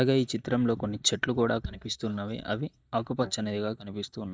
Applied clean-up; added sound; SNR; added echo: neural mask model DeepFilterNet 3.